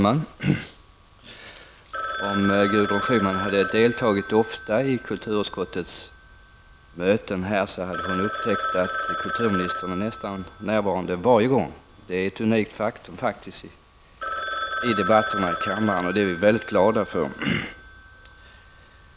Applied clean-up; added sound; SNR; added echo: none; Telephone; 8 dB; none.